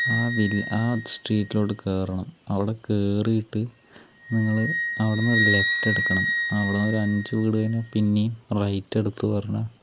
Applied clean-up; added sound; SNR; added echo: none; Wind instrument, woodwind instrument; 5 dB; none.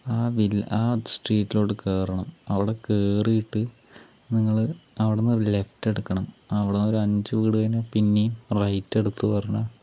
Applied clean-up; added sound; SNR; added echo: none; none; none; none.